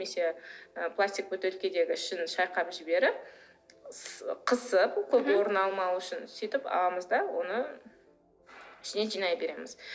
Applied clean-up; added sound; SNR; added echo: none; none; none; none.